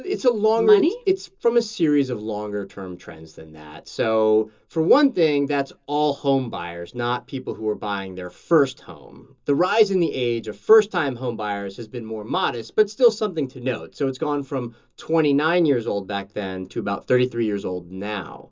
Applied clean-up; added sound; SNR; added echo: none; none; none; reverberation time 0.2 s.